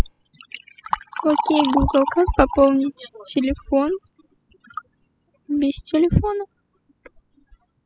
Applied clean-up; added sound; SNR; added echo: classical method spectral subtraction.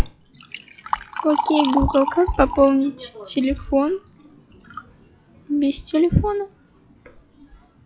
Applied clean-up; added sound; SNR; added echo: classical method log-MMSE.